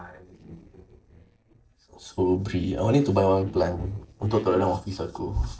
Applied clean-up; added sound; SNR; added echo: neural separator model SepFormer DNS4.